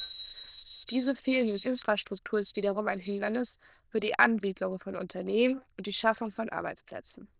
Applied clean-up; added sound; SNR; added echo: neural diffusion model UNIVERSE++.